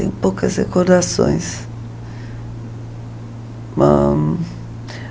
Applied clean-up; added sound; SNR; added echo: none; none; none; none.